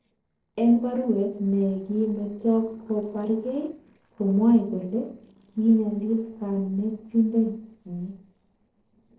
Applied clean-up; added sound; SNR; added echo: neural separator model SepFormer DNS4.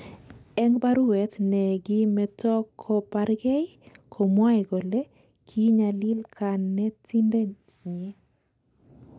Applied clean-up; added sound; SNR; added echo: none; none; none; none.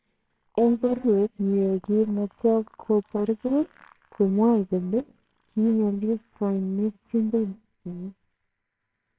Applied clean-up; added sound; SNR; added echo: neural separator model SepFormer WHAMR!.